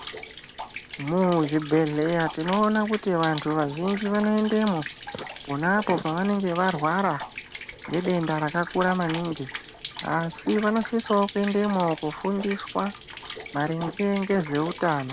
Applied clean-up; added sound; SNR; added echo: none; Rain; 11 dB; none.